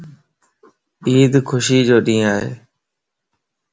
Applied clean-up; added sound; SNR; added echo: none; none; none; none.